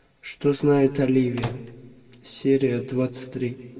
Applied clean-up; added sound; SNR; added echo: none; Microwave oven; 12 dB; reverberation time 1.3 s.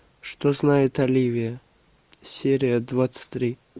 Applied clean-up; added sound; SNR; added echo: none; none; none; none.